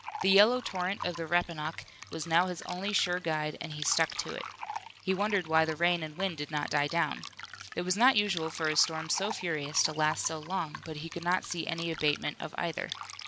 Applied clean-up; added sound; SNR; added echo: none; Fill (with liquid); 13 dB; none.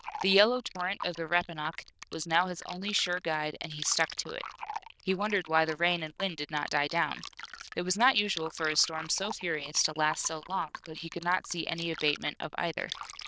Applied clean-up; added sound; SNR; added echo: neural diffusion model UNIVERSE++.